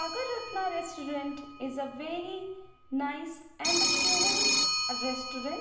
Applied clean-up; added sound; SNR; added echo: none; Telephone; -4 dB; reverberation time 0.8 s.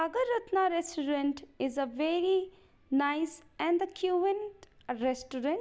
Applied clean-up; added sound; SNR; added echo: none; none; none; none.